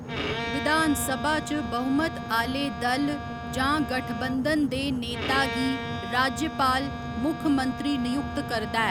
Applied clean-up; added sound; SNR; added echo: none; Bowed string instrument + Boat, Water vehicle; 6 dB; none.